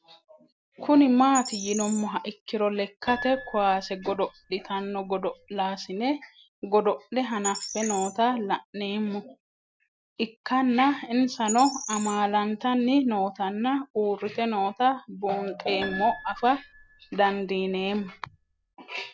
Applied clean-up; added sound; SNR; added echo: none; Piano + Bird; 13 dB; none.